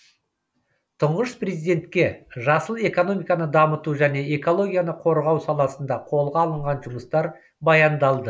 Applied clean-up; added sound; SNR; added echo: none; none; none; none.